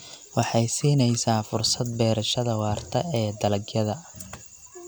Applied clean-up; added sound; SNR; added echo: none; none; none; none.